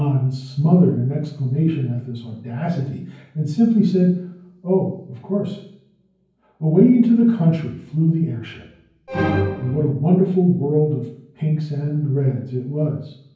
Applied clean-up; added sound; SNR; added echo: none; Musical instrument; 6 dB; reverberation time 0.9 s.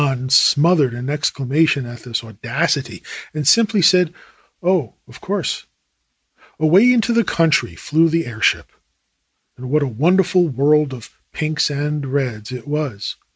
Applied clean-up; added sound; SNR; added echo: none; none; none; none.